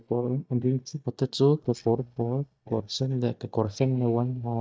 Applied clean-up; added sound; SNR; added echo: neural mask model DeepFilterNet 3.